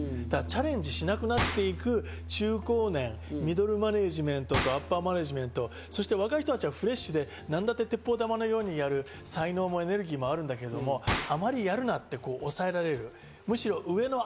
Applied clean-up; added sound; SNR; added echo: none; Piano + Gunshot, gunfire; 9 dB; none.